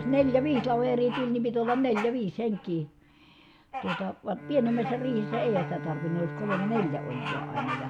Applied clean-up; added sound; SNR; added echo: none; Bird vocalization, bird call, bird song + Bowed string instrument; 8 dB; none.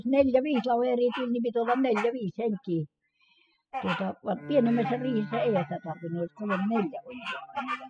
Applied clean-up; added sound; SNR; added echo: classical method spectral subtraction.